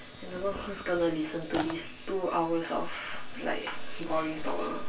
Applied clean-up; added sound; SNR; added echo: none; Tearing; 14 dB; reverberation time 0.2 s.